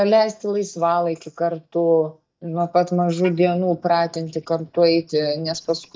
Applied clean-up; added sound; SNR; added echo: neural mask model DeepFilterNet 3.